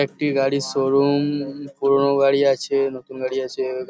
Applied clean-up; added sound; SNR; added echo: none; none; none; none.